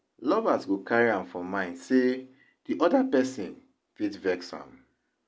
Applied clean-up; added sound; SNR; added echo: none; none; none; none.